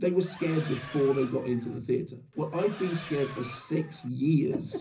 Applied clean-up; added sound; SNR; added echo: none; Accelerating, revving, vroom; 15 dB; reverberation time 0.4 s.